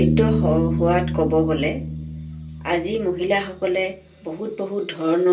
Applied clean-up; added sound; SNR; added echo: none; Bass guitar; 3 dB; reverberation time 0.3 s.